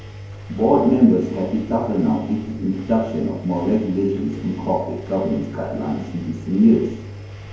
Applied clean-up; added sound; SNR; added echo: none; Engine; 14 dB; reverberation time 0.9 s.